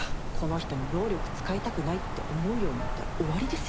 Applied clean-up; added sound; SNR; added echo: none; Wind; 0 dB; none.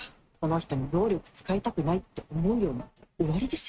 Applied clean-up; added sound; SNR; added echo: neural mask model RNNoise.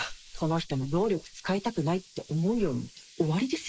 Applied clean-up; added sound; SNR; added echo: neural mask model Resemble Enhance denoiser.